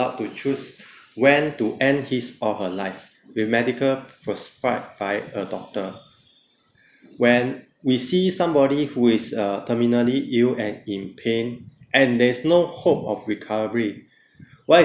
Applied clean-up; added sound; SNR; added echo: none; none; none; none.